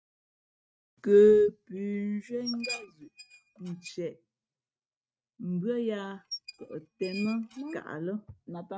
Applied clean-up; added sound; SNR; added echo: neural mask model RNNoise.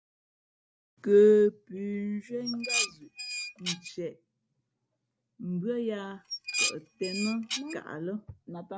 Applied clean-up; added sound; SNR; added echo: none; Dishes, pots, and pans; 5 dB; none.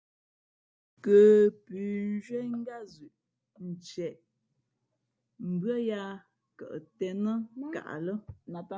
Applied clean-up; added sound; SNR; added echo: none; none; none; none.